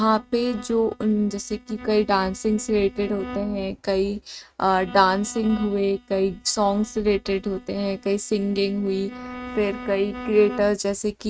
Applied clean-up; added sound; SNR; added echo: neural mask model RNNoise.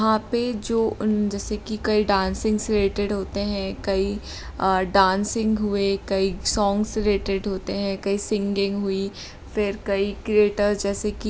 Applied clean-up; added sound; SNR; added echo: none; none; none; none.